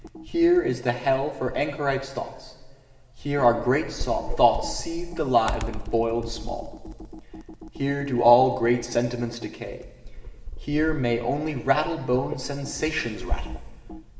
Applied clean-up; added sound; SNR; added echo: none; Computer keyboard; 17 dB; reverberation time 2.7 s.